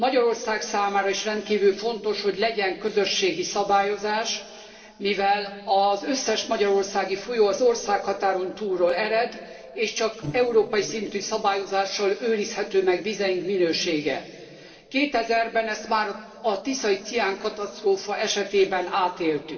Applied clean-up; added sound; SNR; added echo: neural separator model SepFormer DNS4.